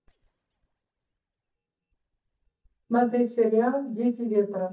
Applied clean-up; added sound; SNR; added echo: neural mask model DeepFilterNet 3.